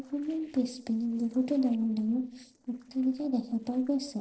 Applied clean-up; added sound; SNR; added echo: neural separator model SepFormer DNS4.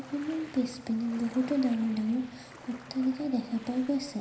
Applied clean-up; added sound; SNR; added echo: none; Ocean; 19 dB; reverberation time 0.9 s.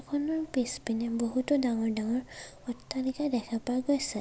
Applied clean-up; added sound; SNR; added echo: none; none; none; none.